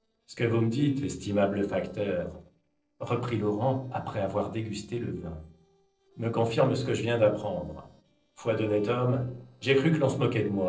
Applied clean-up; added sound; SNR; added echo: neural separator model SepFormer DNS4.